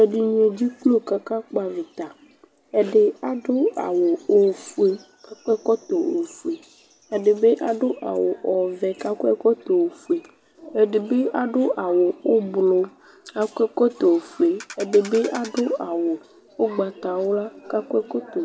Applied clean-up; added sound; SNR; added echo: none; Ratchet, pawl; 18 dB; none.